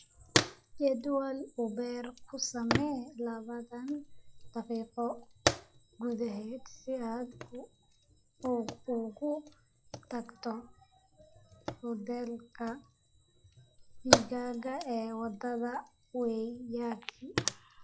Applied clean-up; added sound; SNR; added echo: classical method log-MMSE.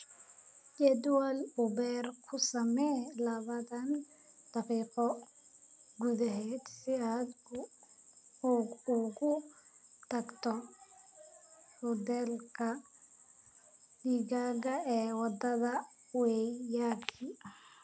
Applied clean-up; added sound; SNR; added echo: none; none; none; none.